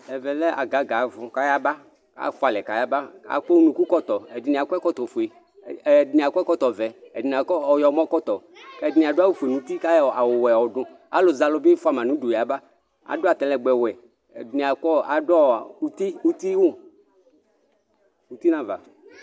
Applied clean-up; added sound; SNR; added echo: none; none; none; none.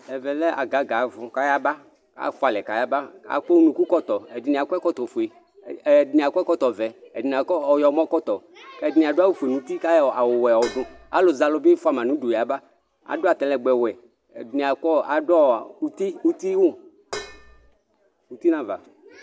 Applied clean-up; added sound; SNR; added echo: none; Dishes, pots, and pans; 14 dB; none.